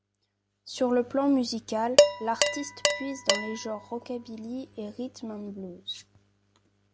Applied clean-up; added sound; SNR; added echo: none; Dishes, pots, and pans; -3 dB; none.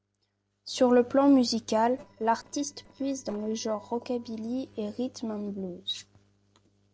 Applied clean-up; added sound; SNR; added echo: neural separator model SepFormer DNS4.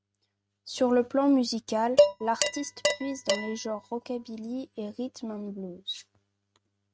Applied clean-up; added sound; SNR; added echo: neural mask model RNNoise.